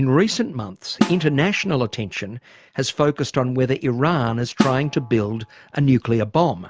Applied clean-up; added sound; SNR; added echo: none; Snare drum; 8 dB; none.